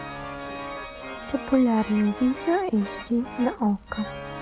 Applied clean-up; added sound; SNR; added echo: none; Organ; 11 dB; none.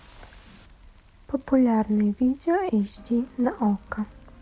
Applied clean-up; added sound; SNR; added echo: none; none; none; none.